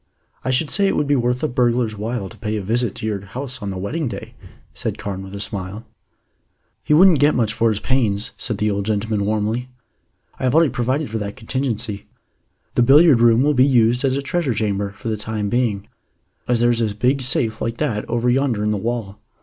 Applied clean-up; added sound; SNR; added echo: none; none; none; none.